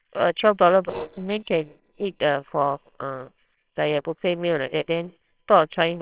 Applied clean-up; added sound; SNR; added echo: neural separator model SepFormer WHAMR!.